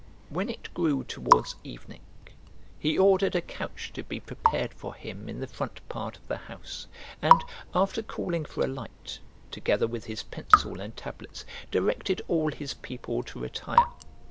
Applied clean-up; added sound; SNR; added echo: none; Raindrop / Drip; 1 dB; none.